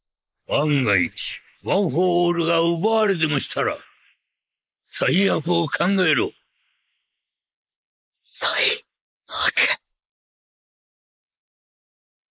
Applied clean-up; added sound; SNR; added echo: neural mask model Resemble Enhance denoiser.